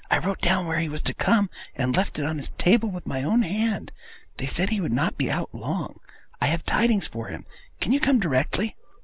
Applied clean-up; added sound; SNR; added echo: none; none; none; none.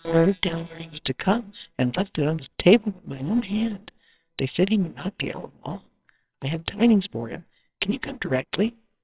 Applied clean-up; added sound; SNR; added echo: neural separator model SepFormer WHAMR!.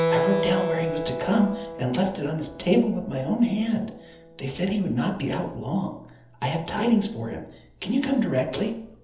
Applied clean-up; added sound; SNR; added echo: none; Keyboard (musical); 7 dB; reverberation time 0.7 s.